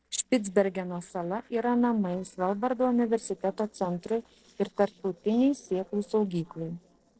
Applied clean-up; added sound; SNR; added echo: neural separator model SepFormer DNS4.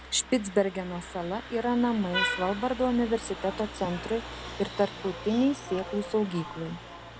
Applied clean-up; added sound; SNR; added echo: none; Vehicle horn, car horn, honking; 9 dB; none.